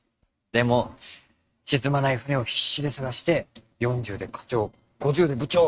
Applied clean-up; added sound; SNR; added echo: neural mask model RNNoise.